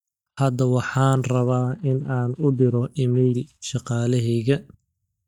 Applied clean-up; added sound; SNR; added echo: neural mask model DeepFilterNet 3.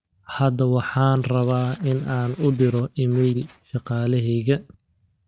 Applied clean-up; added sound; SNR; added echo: neural mask model RNNoise.